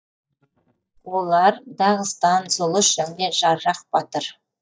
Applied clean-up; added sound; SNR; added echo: neural mask model DeepFilterNet 3.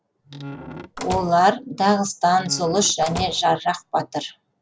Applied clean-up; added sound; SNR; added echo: none; Squeak / Slam / Wood; 13 dB; none.